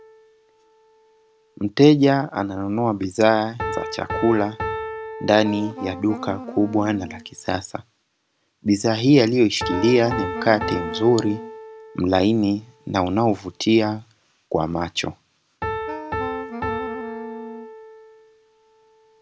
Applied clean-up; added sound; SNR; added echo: none; Wind instrument, woodwind instrument + Piano; 11 dB; none.